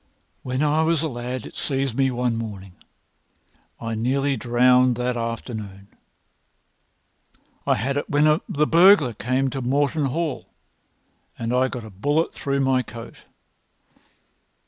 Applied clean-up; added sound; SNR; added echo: none; none; none; none.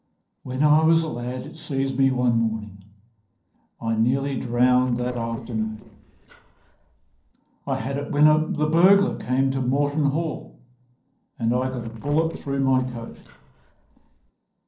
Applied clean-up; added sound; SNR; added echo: neural separator model SepFormer DNS4.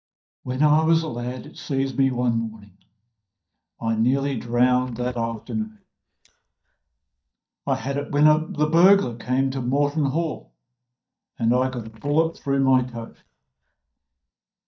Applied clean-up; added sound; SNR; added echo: neural mask model DeepFilterNet 3.